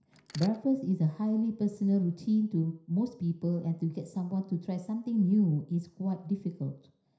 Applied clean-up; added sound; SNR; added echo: none; Mechanisms; 18 dB; reverberation time 0.5 s.